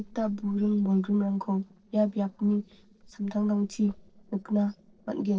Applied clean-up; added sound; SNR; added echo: neural separator model SepFormer DNS4.